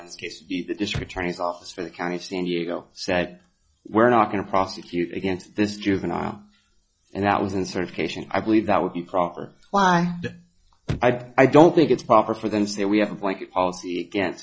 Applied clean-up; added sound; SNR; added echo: classical method log-MMSE.